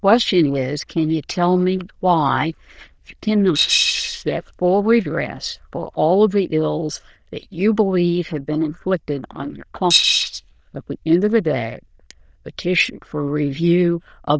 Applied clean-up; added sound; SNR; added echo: neural diffusion model UNIVERSE++.